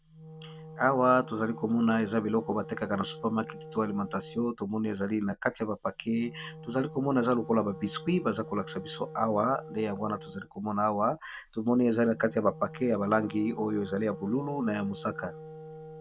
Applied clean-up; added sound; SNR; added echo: none; Wind instrument, woodwind instrument; 16 dB; none.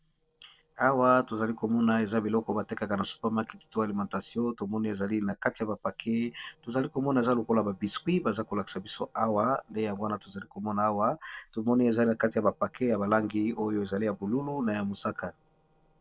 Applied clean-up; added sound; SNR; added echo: neural separator model SepFormer DNS4.